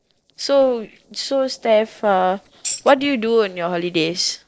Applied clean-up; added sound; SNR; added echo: neural separator model SepFormer DNS4.